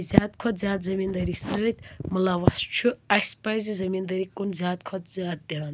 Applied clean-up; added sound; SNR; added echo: none; none; none; none.